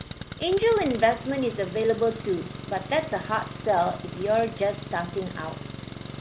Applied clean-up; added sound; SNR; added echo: none; Engine; 10 dB; none.